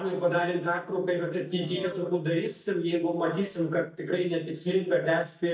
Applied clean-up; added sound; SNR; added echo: neural mask model DeepFilterNet 3.